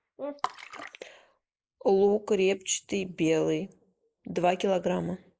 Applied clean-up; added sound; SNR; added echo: neural mask model Resemble Enhance denoiser.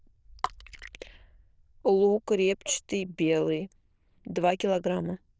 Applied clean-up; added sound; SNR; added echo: neural diffusion model UNIVERSE++.